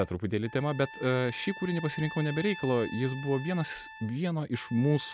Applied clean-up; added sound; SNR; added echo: none; Trumpet; 15 dB; none.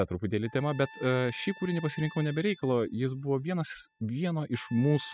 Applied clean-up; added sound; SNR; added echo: classical method spectral subtraction.